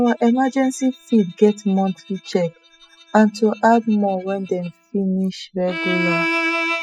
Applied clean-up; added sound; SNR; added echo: classical method spectral subtraction.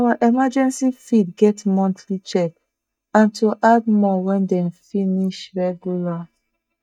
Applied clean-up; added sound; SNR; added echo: neural mask model DeepFilterNet 3.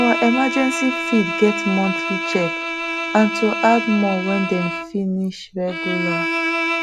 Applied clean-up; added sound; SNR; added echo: none; Bowed string instrument; 3 dB; none.